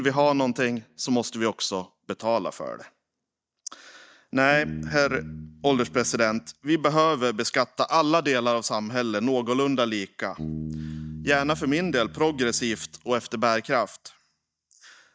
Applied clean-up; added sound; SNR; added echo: neural mask model DeepFilterNet 3.